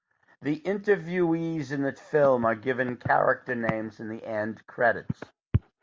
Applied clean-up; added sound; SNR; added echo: none; none; none; none.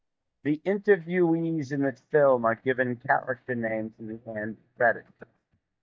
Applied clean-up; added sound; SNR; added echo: neural mask model DeepFilterNet 3.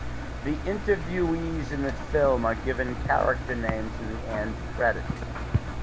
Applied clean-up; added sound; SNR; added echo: none; Engine; 5 dB; none.